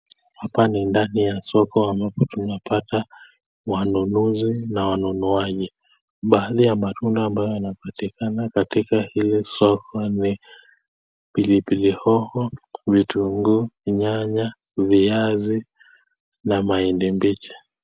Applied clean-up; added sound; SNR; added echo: none; none; none; none.